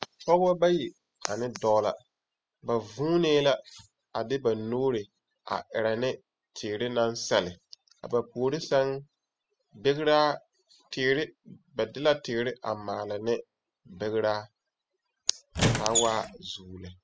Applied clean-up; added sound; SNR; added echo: classical method spectral subtraction.